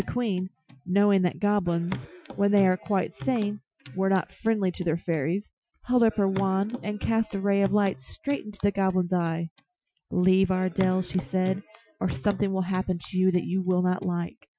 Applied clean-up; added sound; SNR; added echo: classical method Wiener filter.